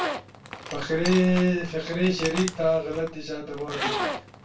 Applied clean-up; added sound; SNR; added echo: none; Zipper (clothing); 8 dB; reverberation time 0.2 s.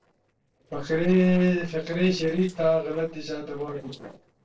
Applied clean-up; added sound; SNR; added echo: neural separator model SepFormer DNS4.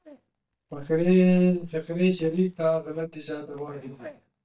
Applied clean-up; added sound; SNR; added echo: neural mask model DeepFilterNet 3.